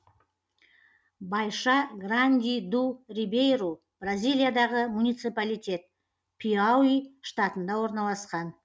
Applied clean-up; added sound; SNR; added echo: none; none; none; none.